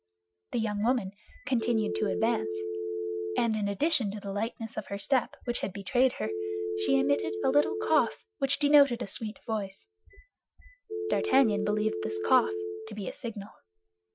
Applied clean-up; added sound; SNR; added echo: classical method Wiener filter.